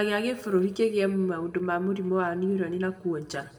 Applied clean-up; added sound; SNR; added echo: none; none; none; reverberation time 1.1 s.